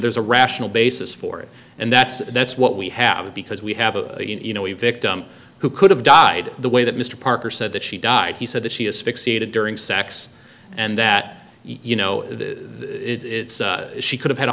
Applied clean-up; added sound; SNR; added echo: none; none; none; none.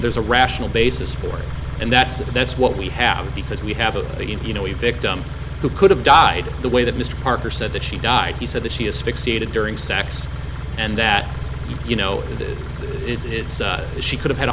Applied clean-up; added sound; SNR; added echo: none; Idling / Car; 6 dB; none.